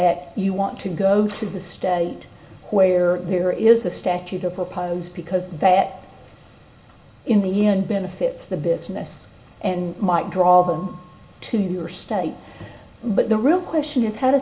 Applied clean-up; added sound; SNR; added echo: none; none; none; reverberation time 0.4 s.